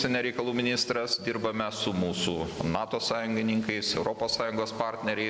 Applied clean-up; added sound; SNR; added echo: none; none; none; none.